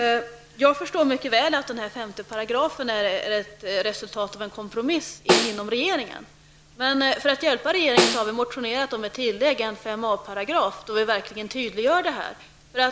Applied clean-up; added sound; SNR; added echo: none; Snare drum; 0 dB; none.